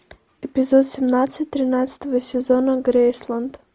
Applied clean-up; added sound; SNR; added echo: none; none; none; none.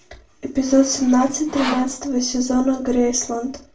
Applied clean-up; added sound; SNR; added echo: none; Sawing; 13 dB; reverberation time 0.3 s.